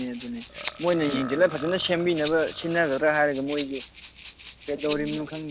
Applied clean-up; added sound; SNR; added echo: none; Rattle (instrument) + Burping, eructation; 12 dB; none.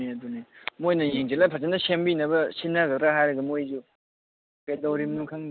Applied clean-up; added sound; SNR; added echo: none; none; none; none.